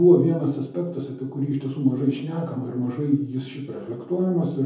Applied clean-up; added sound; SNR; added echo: none; none; none; reverberation time 0.7 s.